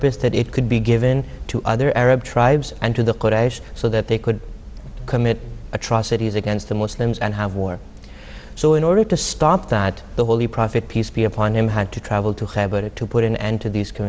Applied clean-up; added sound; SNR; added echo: none; none; none; none.